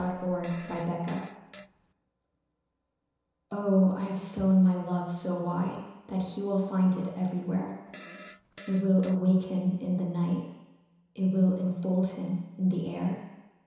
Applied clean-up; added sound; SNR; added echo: none; Fart; 19 dB; reverberation time 1.0 s.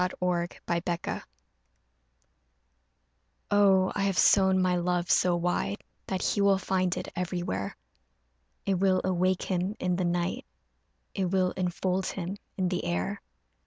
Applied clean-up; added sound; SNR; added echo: none; none; none; none.